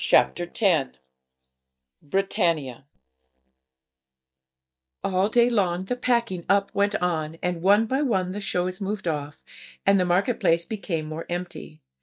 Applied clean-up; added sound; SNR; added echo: neural mask model DeepFilterNet 3.